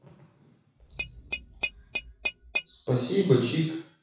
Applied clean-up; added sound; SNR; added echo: classical method WPE with log-MMSE.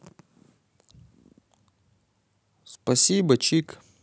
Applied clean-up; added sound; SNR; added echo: none; none; none; none.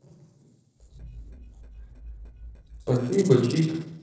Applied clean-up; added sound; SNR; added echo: neural separator model SepFormer DNS4.